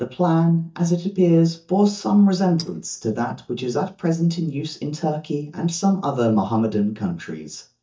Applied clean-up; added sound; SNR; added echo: neural mask model DeepFilterNet 3.